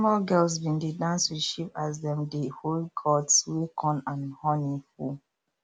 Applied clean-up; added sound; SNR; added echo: none; none; none; none.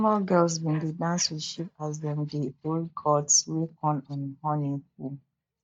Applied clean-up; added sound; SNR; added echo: neural mask model DeepFilterNet 3.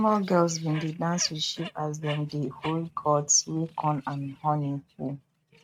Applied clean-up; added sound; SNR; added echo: neural mask model RNNoise.